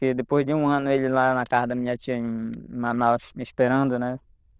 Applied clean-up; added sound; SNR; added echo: neural diffusion model UNIVERSE++.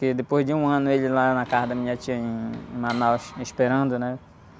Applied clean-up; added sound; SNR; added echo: none; Mechanisms; 19 dB; none.